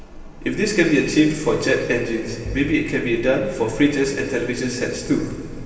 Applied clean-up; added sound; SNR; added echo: none; Bowed string instrument; 17 dB; reverberation time 2.5 s.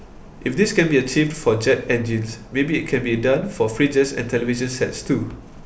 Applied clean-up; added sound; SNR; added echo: none; none; none; none.